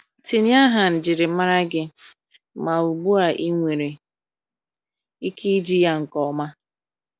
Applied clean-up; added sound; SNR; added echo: none; none; none; none.